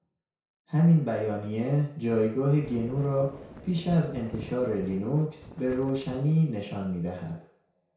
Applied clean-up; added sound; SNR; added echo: none; Wind; 16 dB; reverberation time 0.5 s.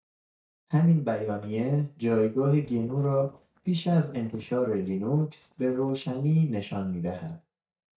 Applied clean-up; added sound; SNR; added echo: neural mask model DeepFilterNet 3.